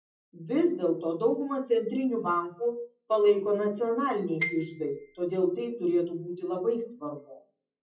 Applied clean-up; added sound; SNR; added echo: classical method WPE with log-MMSE.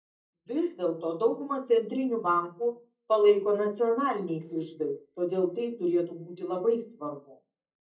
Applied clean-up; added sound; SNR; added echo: neural mask model DeepFilterNet 3.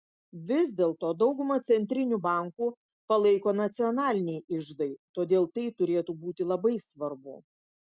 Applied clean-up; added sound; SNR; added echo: none; none; none; none.